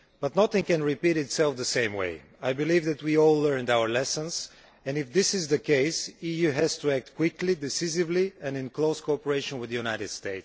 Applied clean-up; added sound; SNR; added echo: none; none; none; none.